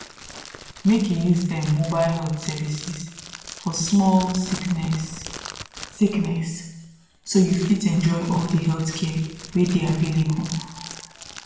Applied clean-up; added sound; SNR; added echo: none; Crackle; 16 dB; reverberation time 1.0 s.